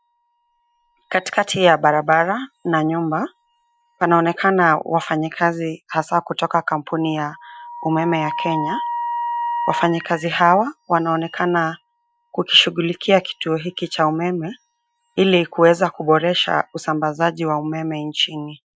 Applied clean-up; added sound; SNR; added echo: classical method Wiener filter.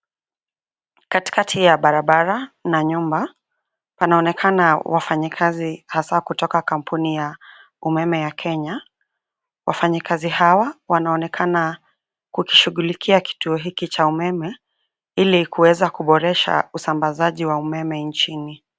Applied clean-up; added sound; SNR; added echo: none; none; none; none.